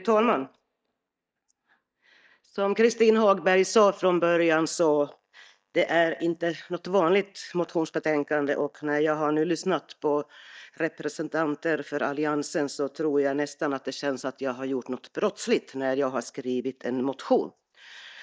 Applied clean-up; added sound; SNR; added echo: neural mask model DeepFilterNet 3.